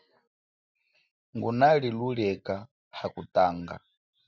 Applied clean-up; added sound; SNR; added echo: none; none; none; none.